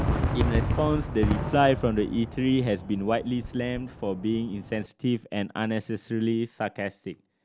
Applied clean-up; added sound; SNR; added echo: none; Fireworks; 5 dB; none.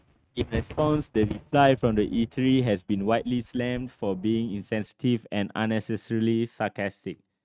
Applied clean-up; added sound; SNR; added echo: neural mask model RNNoise.